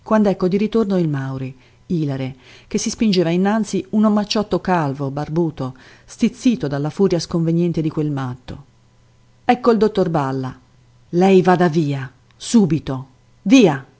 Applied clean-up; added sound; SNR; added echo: none; none; none; none.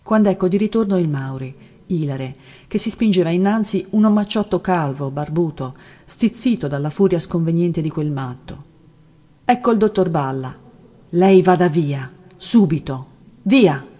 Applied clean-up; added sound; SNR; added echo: none; none; none; reverberation time 1.9 s.